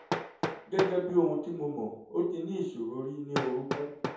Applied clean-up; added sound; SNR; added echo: none; Hammer; 6 dB; reverberation time 0.7 s.